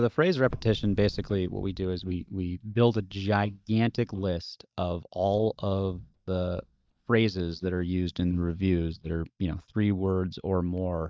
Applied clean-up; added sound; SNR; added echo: neural mask model DeepFilterNet 3.